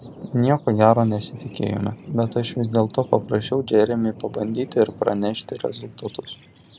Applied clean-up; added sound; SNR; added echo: none; Thunder; 18 dB; none.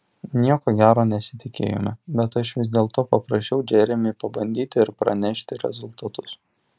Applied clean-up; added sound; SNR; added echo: none; none; none; none.